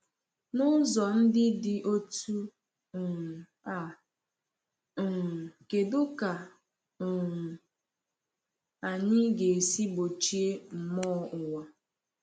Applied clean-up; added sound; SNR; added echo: none; none; none; none.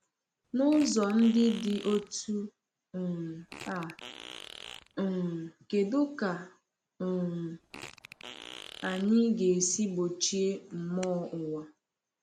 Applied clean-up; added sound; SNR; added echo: none; Fart; 17 dB; none.